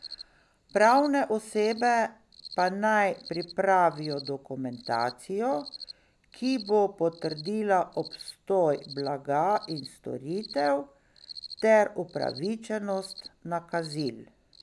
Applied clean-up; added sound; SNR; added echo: none; Cricket; 19 dB; none.